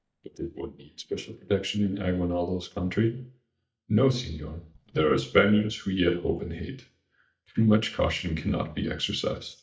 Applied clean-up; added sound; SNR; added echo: neural mask model DeepFilterNet 3.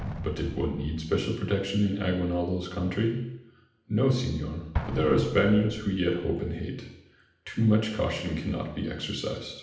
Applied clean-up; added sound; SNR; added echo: none; Explosion; 13 dB; reverberation time 0.8 s.